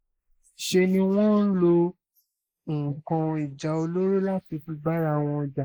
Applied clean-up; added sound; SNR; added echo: neural mask model Resemble Enhance denoiser.